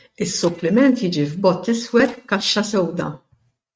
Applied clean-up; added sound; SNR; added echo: neural mask model RNNoise.